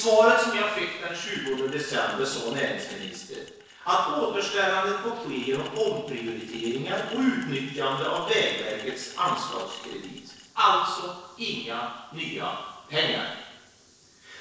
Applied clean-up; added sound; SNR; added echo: neural separator model SepFormer DNS4.